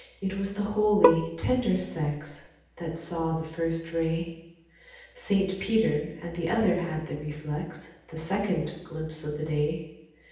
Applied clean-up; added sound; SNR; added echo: none; Bowed string instrument; -1 dB; reverberation time 0.9 s.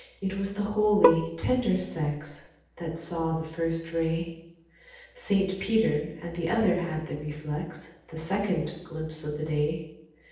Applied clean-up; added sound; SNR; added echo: neural separator model SepFormer DNS4.